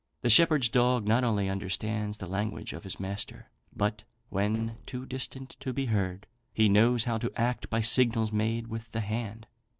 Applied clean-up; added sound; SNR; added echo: neural separator model SepFormer DNS4.